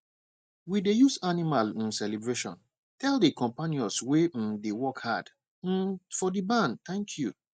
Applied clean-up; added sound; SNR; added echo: none; none; none; none.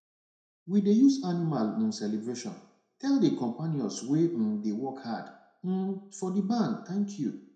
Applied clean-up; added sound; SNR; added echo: none; none; none; reverberation time 0.5 s.